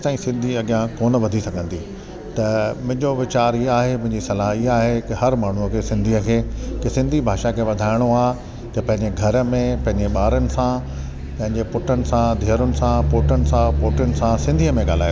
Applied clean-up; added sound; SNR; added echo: none; none; none; none.